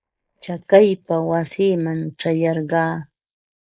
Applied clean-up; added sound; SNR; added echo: neural mask model Resemble Enhance denoiser.